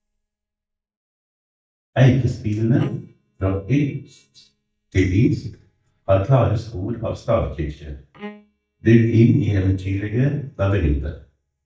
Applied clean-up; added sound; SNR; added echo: neural mask model DeepFilterNet 3.